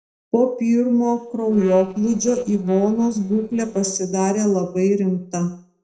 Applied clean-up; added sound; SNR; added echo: neural separator model SepFormer DNS4.